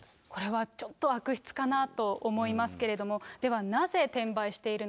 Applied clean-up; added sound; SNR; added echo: none; none; none; none.